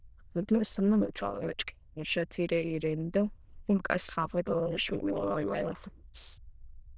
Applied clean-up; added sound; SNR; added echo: neural diffusion model UNIVERSE++.